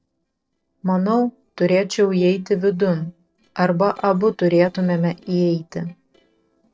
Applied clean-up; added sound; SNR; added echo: neural separator model SepFormer DNS4.